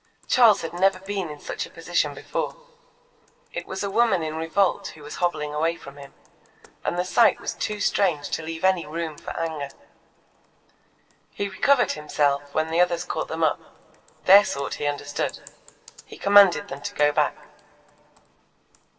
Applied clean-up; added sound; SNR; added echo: neural separator model SepFormer DNS4.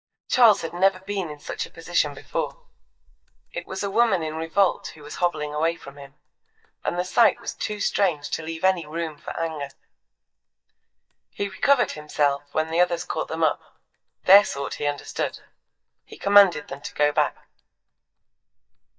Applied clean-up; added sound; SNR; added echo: neural mask model DeepFilterNet 3.